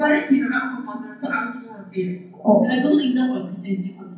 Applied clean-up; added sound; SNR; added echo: none; none; none; reverberation time 0.9 s.